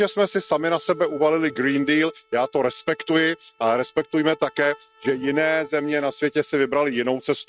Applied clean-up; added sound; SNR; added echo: neural mask model RNNoise.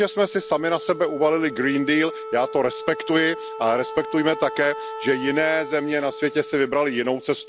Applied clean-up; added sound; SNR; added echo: none; Wind instrument, woodwind instrument; 12 dB; none.